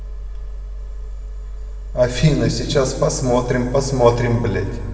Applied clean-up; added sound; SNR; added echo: none; none; none; reverberation time 2.5 s.